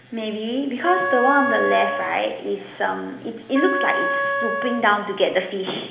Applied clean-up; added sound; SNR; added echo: none; Wind instrument, woodwind instrument; 3 dB; reverberation time 1.0 s.